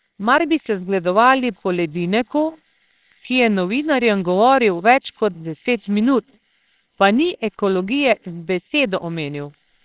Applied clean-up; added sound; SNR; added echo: neural separator model SepFormer WHAMR!.